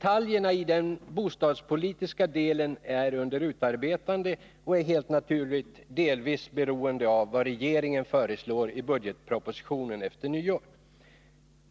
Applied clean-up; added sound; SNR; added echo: none; none; none; none.